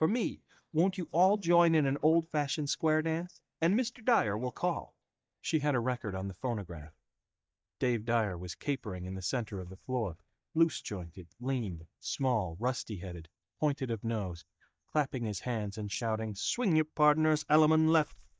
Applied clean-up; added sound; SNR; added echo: neural mask model DeepFilterNet 3.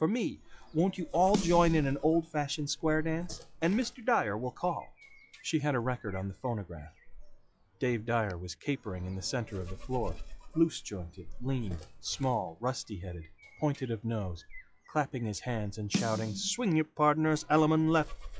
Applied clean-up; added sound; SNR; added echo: classical method log-MMSE.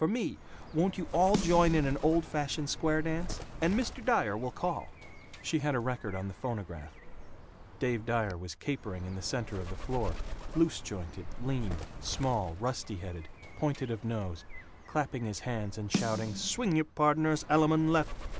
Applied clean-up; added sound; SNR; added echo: none; Bird + Snare drum; 8 dB; none.